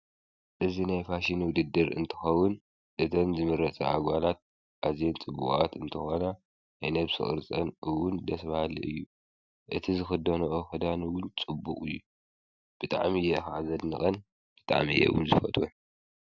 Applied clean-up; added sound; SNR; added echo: none; none; none; none.